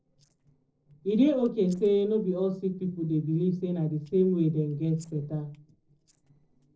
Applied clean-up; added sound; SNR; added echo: neural separator model SepFormer DNS4.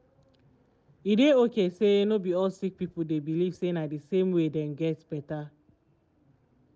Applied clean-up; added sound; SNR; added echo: none; none; none; none.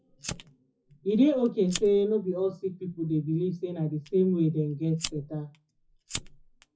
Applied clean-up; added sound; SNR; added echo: classical method WPE with log-MMSE.